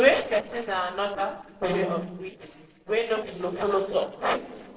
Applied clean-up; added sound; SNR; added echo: neural separator model SepFormer DNS4.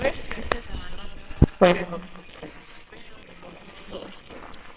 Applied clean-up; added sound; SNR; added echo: neural separator model SepFormer WHAMR!.